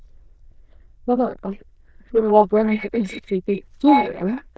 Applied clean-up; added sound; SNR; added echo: neural diffusion model UNIVERSE++.